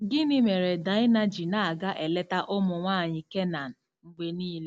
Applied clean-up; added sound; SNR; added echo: none; none; none; none.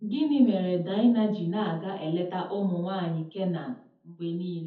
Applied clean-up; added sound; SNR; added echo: none; none; none; reverberation time 0.5 s.